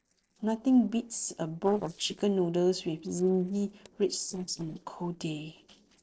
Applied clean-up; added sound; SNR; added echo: neural separator model SepFormer DNS4.